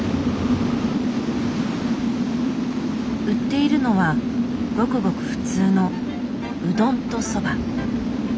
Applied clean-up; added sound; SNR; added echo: none; none; none; none.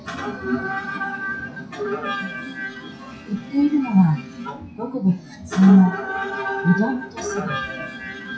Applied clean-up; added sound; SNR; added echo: classical method WPE with log-MMSE.